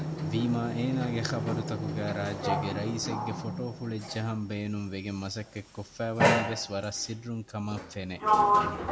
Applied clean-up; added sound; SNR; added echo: none; Sliding door; -2 dB; none.